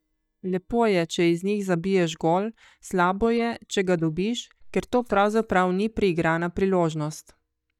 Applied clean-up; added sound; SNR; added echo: neural mask model DeepFilterNet 3.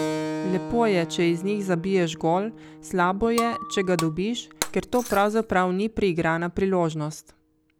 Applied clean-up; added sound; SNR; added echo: none; Keyboard (musical) + Shatter; 11 dB; none.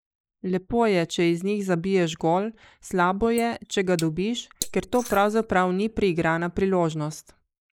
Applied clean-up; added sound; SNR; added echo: neural mask model Resemble Enhance denoiser.